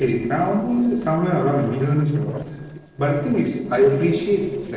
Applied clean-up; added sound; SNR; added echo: neural separator model SepFormer DNS4.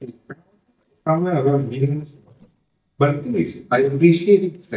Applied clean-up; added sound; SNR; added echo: neural mask model DeepFilterNet 3.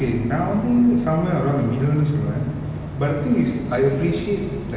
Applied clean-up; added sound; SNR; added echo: none; none; none; none.